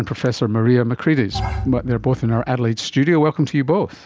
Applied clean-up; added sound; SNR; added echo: none; Bowed string instrument; 9 dB; none.